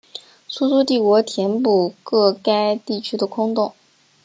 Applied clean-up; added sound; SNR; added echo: none; none; none; none.